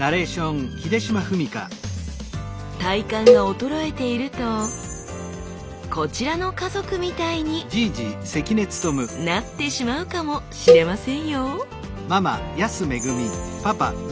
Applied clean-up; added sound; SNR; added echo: none; Cowbell; -4 dB; none.